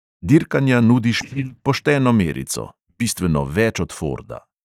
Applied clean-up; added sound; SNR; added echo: neural mask model DeepFilterNet 3.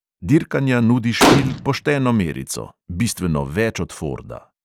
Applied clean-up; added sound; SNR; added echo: none; Gunshot, gunfire; -2 dB; none.